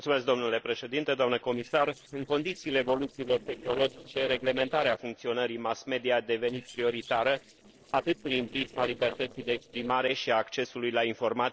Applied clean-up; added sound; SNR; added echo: neural separator model SepFormer DNS4.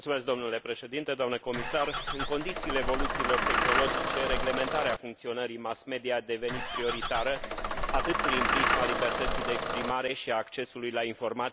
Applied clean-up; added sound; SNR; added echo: none; Engine starting / Bus; -3 dB; none.